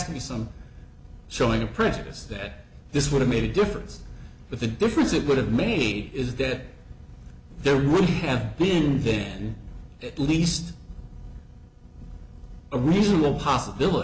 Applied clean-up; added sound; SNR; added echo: none; none; none; none.